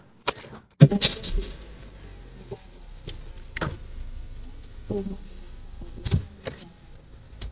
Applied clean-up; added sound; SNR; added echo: neural mask model DeepFilterNet 3.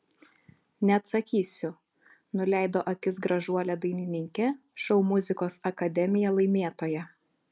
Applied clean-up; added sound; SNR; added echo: none; none; none; none.